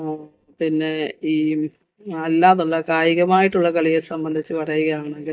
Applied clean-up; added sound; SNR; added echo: neural mask model DeepFilterNet 3.